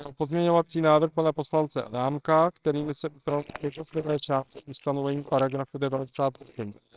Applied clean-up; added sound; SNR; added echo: neural separator model SepFormer WHAMR!.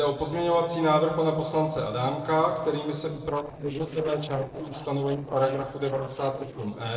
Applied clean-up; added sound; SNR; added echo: neural separator model SepFormer DNS4.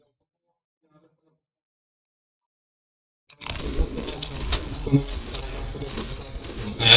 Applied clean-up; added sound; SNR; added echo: neural mask model DeepFilterNet 3.